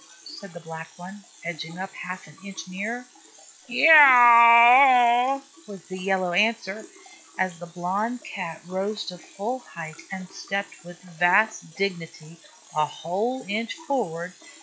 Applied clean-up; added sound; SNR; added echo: classical method log-MMSE.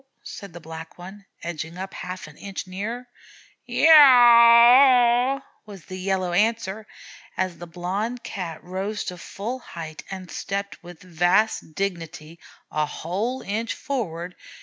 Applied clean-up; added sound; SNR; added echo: none; none; none; none.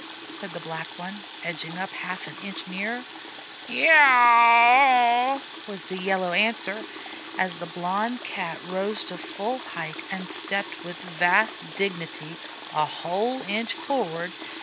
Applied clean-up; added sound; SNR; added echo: none; Water tap, faucet; 8 dB; none.